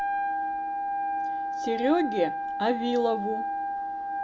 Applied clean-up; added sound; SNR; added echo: none; Wind instrument, woodwind instrument; 0 dB; none.